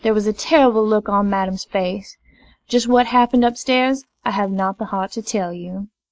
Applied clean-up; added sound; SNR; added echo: neural mask model Resemble Enhance denoiser.